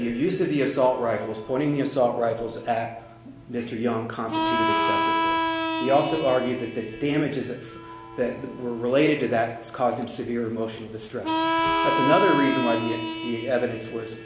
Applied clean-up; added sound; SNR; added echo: none; Harmonica; 4 dB; none.